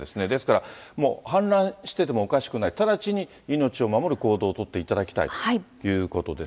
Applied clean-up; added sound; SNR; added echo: none; none; none; none.